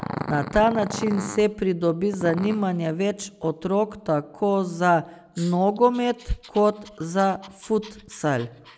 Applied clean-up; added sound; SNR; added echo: none; Growling; 15 dB; none.